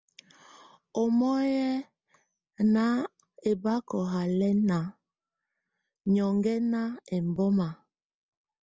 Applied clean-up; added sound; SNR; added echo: none; none; none; none.